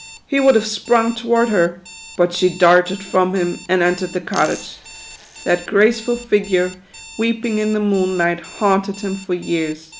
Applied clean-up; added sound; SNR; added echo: none; Alarm + Coin (dropping); 20 dB; none.